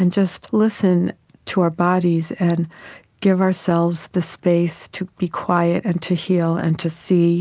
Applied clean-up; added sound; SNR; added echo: none; none; none; none.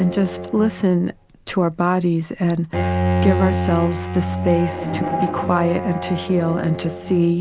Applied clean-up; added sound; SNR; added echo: none; Bowed string instrument; 4 dB; none.